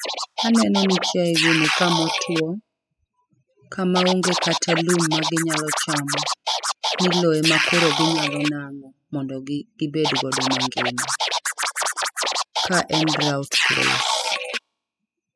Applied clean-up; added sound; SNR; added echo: classical method spectral subtraction.